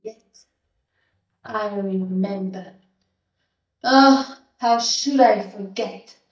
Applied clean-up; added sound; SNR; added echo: neural mask model DeepFilterNet 3.